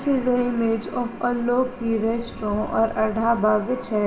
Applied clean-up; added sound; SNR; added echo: none; Sliding door; 17 dB; reverberation time 1.4 s.